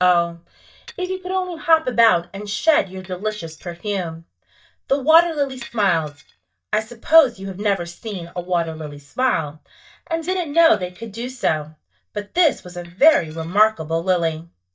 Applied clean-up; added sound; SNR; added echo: neural mask model DeepFilterNet 3.